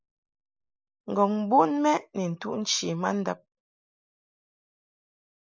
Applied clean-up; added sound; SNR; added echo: neural mask model Resemble Enhance denoiser.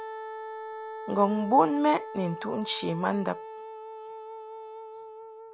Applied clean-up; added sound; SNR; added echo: none; Wind instrument, woodwind instrument; 10 dB; none.